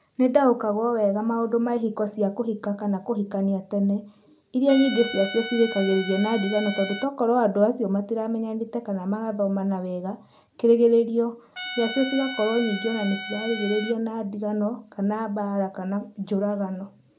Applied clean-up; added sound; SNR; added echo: none; Trumpet; 10 dB; none.